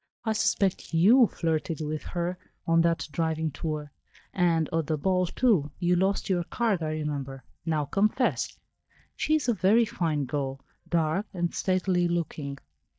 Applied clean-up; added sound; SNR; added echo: neural mask model DeepFilterNet 3.